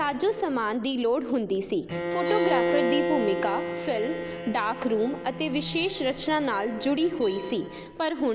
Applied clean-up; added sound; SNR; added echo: none; Bowed string instrument + Glass; 4 dB; none.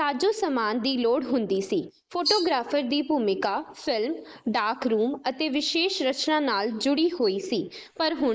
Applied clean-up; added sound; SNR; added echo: neural mask model Resemble Enhance denoiser.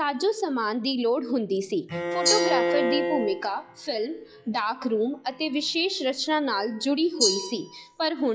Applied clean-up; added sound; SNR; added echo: classical method log-MMSE.